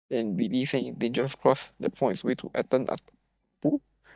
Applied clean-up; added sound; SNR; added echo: neural mask model DeepFilterNet 3.